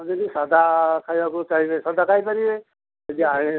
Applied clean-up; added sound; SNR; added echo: none; none; none; none.